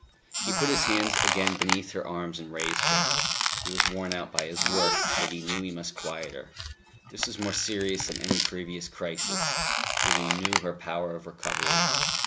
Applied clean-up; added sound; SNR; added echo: none; Squeak; -4 dB; none.